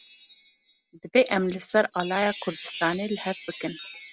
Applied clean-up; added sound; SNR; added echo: none; Chime; 2 dB; none.